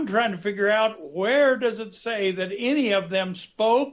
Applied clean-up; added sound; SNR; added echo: none; none; none; none.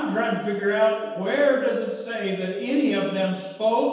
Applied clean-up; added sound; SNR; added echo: none; none; none; reverberation time 1.2 s.